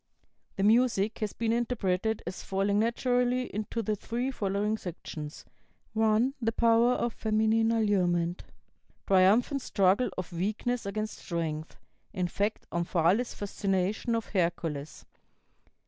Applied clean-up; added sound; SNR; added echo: none; none; none; none.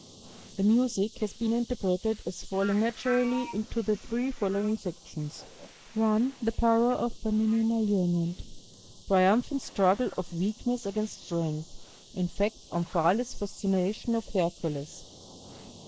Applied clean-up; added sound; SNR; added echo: neural mask model Resemble Enhance denoiser.